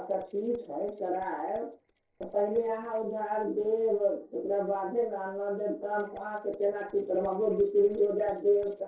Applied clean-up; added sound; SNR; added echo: neural separator model SepFormer DNS4.